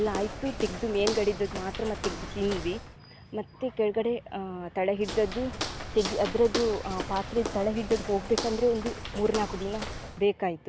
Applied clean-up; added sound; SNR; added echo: none; Walk, footsteps; 8 dB; none.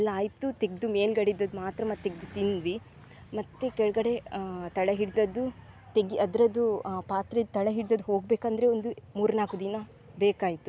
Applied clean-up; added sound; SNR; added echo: none; none; none; none.